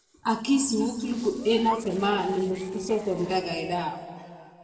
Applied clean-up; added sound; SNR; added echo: neural separator model SepFormer DNS4.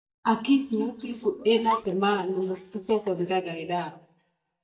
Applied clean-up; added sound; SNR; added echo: neural mask model DeepFilterNet 3.